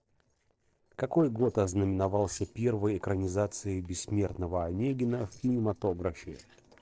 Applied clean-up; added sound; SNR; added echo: neural separator model SepFormer DNS4.